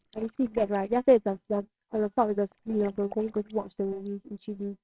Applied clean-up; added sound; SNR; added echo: neural separator model SepFormer WHAMR!.